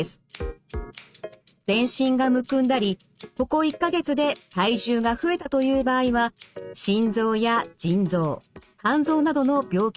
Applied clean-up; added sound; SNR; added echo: neural mask model RNNoise.